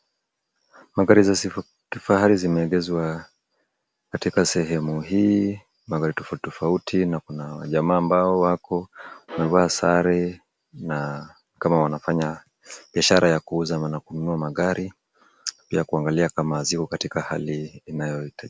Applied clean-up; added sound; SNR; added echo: none; Bowed string instrument; 17 dB; none.